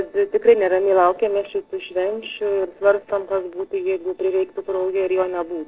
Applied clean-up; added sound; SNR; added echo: neural separator model SepFormer DNS4.